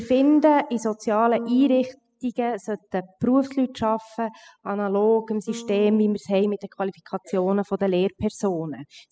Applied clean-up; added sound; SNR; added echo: classical method spectral subtraction.